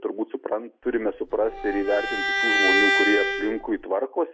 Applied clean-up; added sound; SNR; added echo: none; Bowed string instrument; -2 dB; none.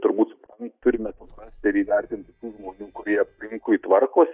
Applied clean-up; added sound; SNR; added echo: neural mask model DeepFilterNet 3.